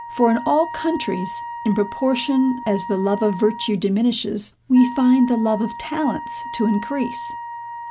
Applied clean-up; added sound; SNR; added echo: none; Wind instrument, woodwind instrument; 12 dB; none.